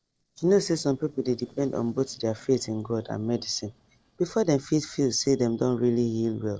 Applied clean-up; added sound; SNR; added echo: neural separator model SepFormer DNS4.